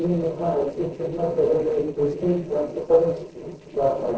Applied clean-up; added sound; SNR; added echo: neural separator model SepFormer DNS4.